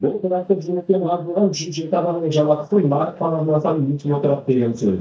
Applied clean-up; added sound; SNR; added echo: neural mask model DeepFilterNet 3.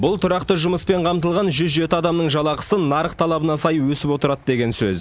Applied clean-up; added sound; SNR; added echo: none; none; none; none.